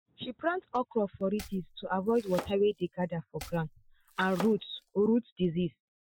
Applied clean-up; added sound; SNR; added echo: classical method Wiener filter.